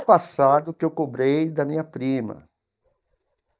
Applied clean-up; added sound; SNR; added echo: neural mask model DeepFilterNet 3.